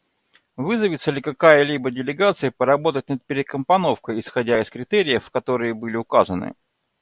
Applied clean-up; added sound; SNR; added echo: none; none; none; none.